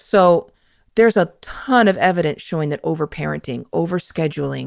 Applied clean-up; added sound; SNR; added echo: none; none; none; none.